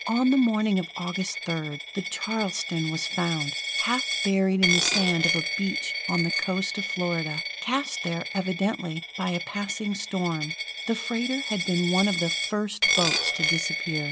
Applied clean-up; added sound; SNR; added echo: none; Coin (dropping); 2 dB; none.